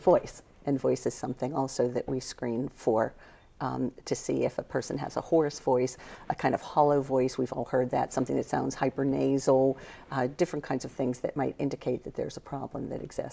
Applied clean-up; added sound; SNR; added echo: none; none; none; none.